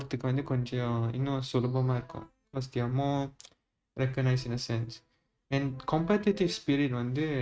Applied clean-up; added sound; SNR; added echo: neural mask model RNNoise.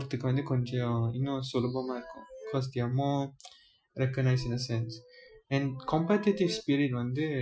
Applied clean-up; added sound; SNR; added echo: classical method Wiener filter.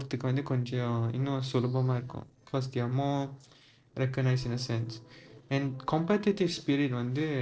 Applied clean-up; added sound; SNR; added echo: neural separator model SepFormer DNS4.